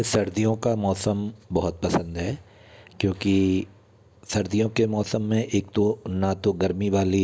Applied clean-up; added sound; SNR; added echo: none; none; none; none.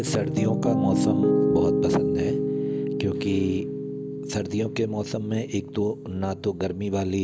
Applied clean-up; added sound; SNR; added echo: none; Piano; -2 dB; none.